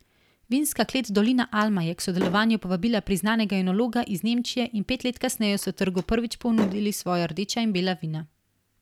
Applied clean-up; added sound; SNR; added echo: none; Slam; 13 dB; none.